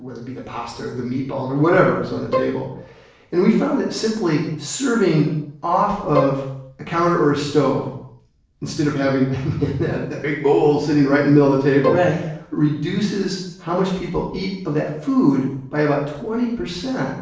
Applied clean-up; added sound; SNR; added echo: neural separator model SepFormer DNS4.